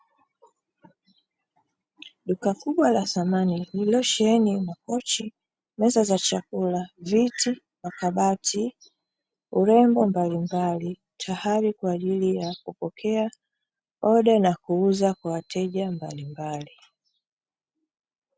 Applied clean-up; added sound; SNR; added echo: none; none; none; none.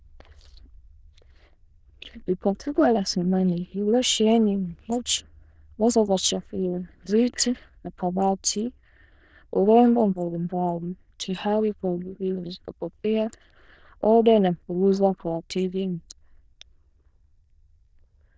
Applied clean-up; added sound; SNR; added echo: neural diffusion model UNIVERSE++.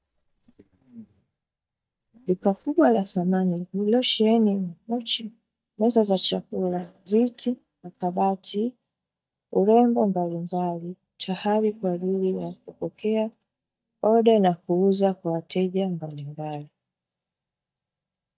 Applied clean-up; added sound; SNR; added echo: neural mask model DeepFilterNet 3.